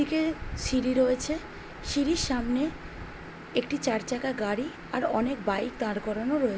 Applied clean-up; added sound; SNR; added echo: none; none; none; none.